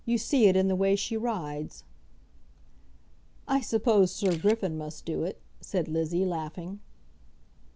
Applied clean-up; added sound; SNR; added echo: none; Camera; 16 dB; none.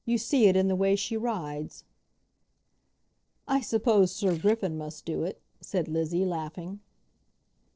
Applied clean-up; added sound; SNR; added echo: neural separator model SepFormer DNS4.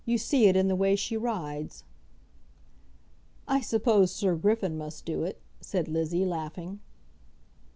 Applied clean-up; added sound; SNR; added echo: none; none; none; none.